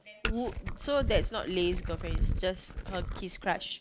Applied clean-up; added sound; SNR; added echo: none; Glass; 1 dB; none.